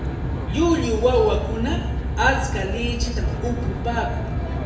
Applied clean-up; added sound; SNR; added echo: none; Aircraft; 0 dB; reverberation time 0.9 s.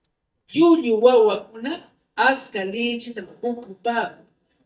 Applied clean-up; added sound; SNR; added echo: neural mask model DeepFilterNet 3.